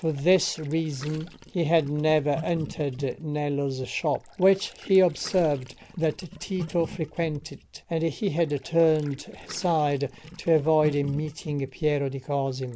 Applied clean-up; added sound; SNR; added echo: none; Gurgling; 18 dB; none.